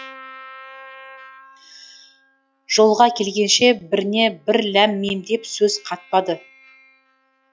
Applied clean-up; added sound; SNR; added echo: classical method log-MMSE.